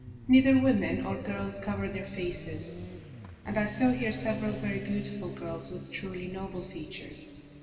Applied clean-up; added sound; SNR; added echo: none; Motorcycle; 14 dB; reverberation time 2.5 s.